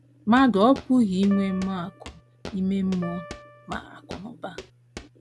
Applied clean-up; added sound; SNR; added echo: none; Walk, footsteps + Piano; 17 dB; none.